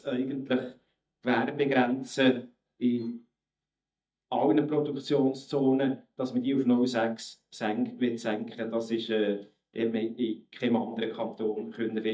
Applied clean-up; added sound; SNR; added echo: neural mask model DeepFilterNet 3.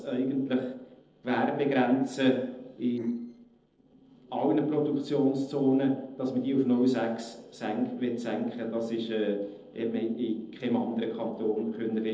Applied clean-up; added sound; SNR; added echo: neural separator model SepFormer DNS4.